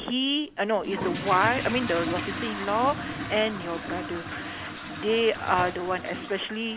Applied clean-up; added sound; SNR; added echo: none; Fill (with liquid) / Toilet flush; 7 dB; none.